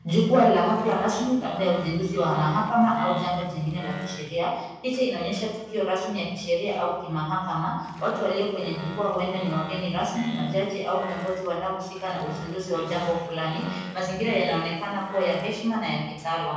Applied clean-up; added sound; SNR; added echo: none; Animal; 12 dB; reverberation time 1.1 s.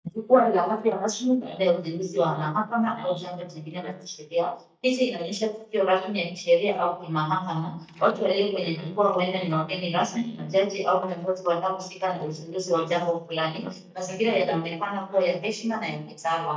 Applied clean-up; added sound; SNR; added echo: neural mask model DeepFilterNet 3.